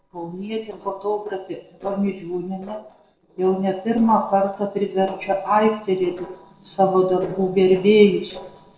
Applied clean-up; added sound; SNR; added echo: neural separator model SepFormer DNS4.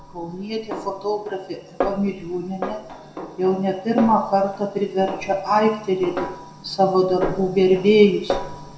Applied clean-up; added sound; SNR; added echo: none; Snare drum; 10 dB; reverberation time 0.5 s.